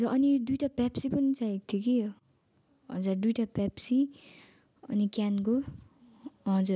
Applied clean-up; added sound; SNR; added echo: none; none; none; none.